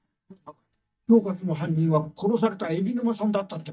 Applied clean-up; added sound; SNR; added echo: neural mask model DeepFilterNet 3.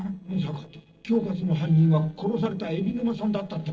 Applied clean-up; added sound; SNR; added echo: neural separator model SepFormer DNS4.